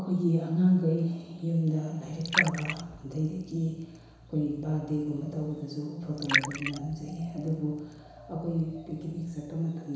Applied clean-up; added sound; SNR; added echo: none; Liquid; 6 dB; reverberation time 1.0 s.